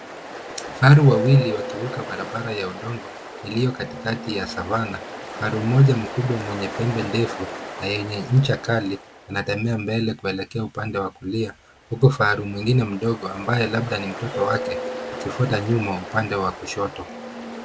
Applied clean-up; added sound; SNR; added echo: none; Ocean; 10 dB; none.